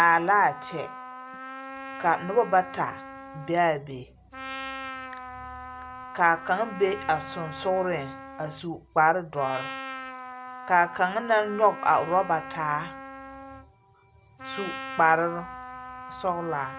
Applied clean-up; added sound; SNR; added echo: none; Trumpet; 12 dB; none.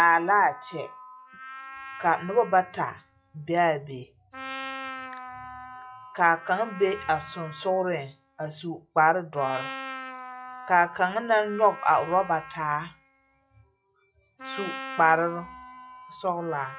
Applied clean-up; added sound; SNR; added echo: classical method log-MMSE.